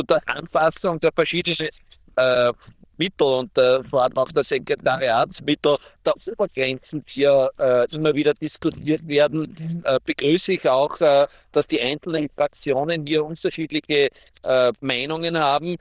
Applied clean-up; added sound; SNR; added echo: neural diffusion model UNIVERSE++.